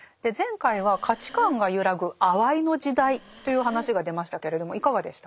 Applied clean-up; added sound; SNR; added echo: none; Breathing; 19 dB; none.